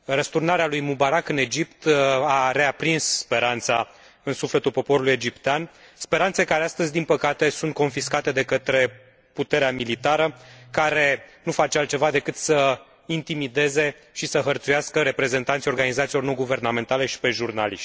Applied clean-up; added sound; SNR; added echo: none; none; none; none.